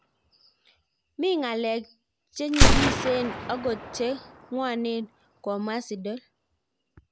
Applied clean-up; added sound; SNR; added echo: none; Gunshot, gunfire; -3 dB; none.